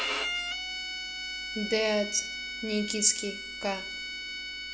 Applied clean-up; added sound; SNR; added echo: none; Bowed string instrument; 3 dB; reverberation time 0.4 s.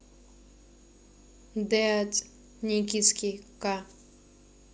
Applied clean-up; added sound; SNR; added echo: none; none; none; none.